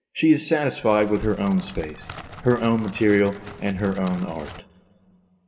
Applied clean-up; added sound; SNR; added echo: none; Crackle; 16 dB; reverberation time 1.4 s.